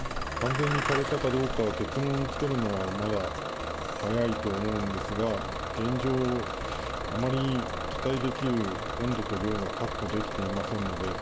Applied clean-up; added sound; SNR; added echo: none; Engine starting / Bus; 4 dB; none.